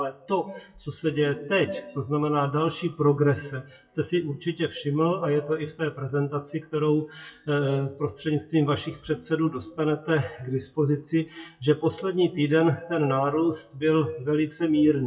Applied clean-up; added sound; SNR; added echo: classical method WPE with log-MMSE.